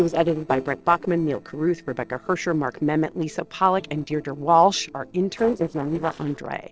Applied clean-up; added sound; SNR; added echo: neural separator model SepFormer DNS4.